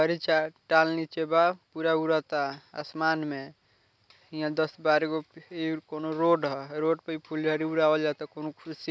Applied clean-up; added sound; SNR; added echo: none; none; none; none.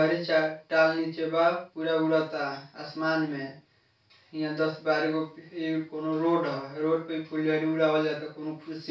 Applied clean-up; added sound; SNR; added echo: none; none; none; reverberation time 0.3 s.